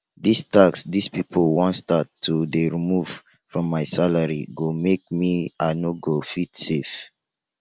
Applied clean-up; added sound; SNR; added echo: none; none; none; none.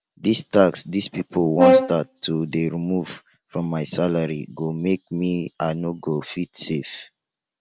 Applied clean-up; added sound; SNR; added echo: none; Brass instrument; -3 dB; none.